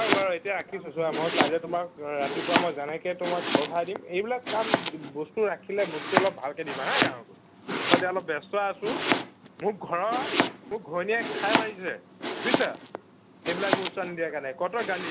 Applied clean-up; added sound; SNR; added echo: none; Domestic sounds, home sounds; 0 dB; none.